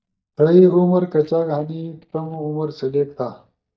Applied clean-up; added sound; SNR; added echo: neural mask model DeepFilterNet 3.